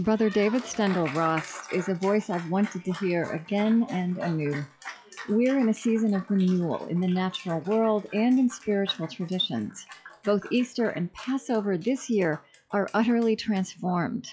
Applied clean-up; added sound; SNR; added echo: classical method log-MMSE.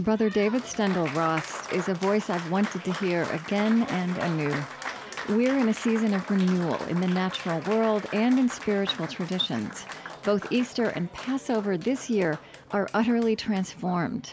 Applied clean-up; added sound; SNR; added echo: none; Applause; 13 dB; none.